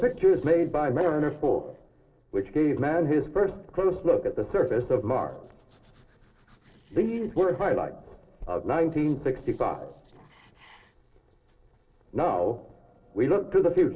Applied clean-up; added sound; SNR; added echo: neural separator model SepFormer DNS4.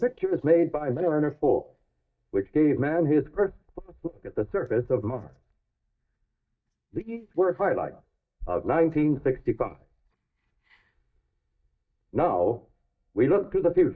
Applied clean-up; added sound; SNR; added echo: neural mask model DeepFilterNet 3.